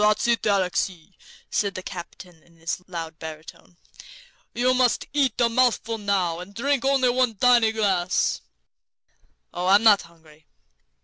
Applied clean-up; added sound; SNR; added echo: none; none; none; none.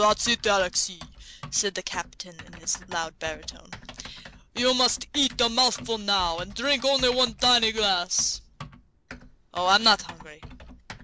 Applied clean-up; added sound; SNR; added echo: none; Typing; 17 dB; none.